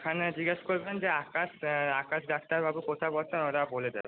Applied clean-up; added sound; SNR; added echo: none; none; none; none.